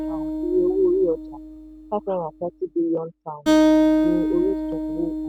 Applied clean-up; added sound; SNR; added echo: none; Acoustic guitar; -2 dB; none.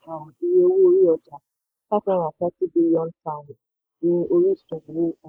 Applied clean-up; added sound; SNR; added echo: neural mask model Resemble Enhance denoiser.